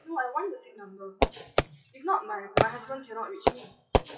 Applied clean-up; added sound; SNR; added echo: classical method WPE with log-MMSE.